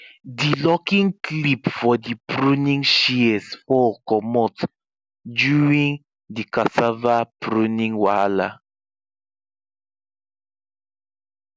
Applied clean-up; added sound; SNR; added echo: none; none; none; none.